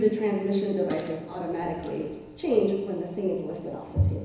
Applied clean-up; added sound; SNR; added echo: none; Fart; 15 dB; reverberation time 1.0 s.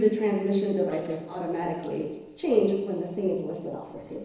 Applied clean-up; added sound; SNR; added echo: neural separator model SepFormer DNS4.